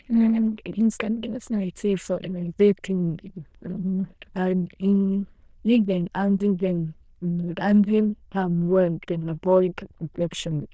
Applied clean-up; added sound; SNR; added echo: neural diffusion model UNIVERSE++.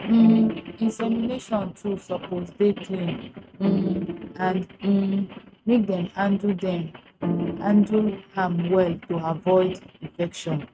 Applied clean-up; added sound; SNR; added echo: neural mask model RNNoise.